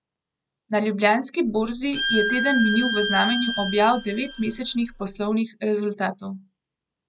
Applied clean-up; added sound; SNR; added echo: none; Bowed string instrument; 4 dB; none.